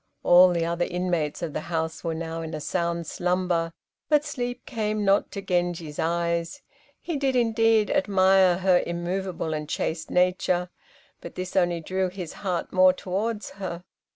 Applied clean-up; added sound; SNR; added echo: none; none; none; none.